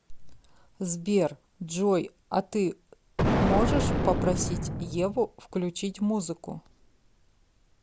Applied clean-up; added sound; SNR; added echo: none; Explosion; -4 dB; none.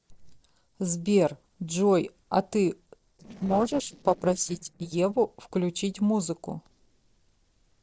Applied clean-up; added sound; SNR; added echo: neural separator model SepFormer DNS4.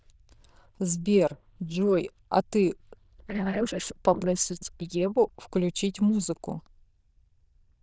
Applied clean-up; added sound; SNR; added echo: neural diffusion model UNIVERSE++.